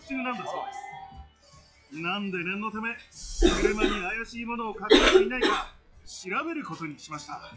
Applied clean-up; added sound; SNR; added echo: classical method log-MMSE.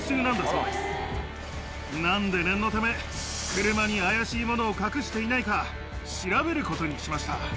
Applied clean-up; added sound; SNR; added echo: none; none; none; none.